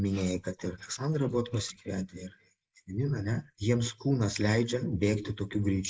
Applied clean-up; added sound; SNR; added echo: neural mask model Resemble Enhance denoiser.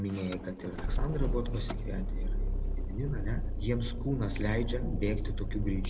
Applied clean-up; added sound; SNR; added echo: none; Idling / Engine starting / Door / Car; -2 dB; none.